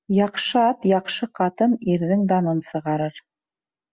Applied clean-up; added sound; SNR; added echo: none; none; none; none.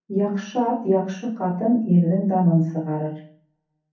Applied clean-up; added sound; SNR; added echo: none; none; none; reverberation time 0.6 s.